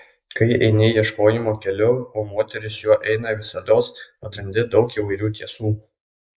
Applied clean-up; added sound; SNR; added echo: neural mask model Resemble Enhance denoiser.